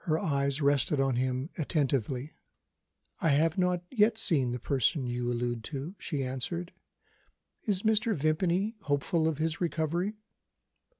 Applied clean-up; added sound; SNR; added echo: none; none; none; none.